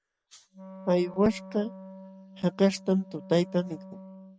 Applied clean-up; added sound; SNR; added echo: none; Wind instrument, woodwind instrument; 17 dB; none.